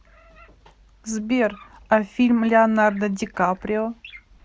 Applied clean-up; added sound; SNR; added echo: none; none; none; none.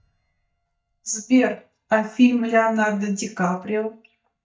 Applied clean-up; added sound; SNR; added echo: neural mask model DeepFilterNet 3.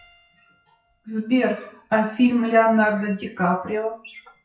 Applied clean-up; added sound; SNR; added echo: classical method WPE with log-MMSE.